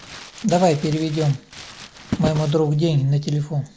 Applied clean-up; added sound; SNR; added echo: none; Crumpling, crinkling; 12 dB; none.